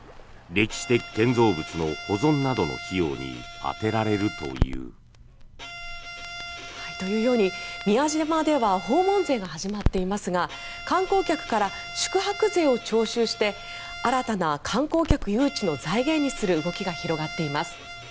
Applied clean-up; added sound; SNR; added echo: none; Crackle + Bowed string instrument; 9 dB; none.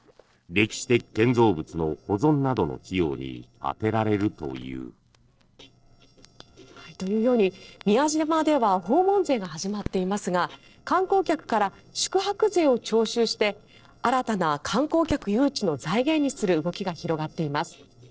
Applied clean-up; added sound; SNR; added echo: neural separator model SepFormer DNS4.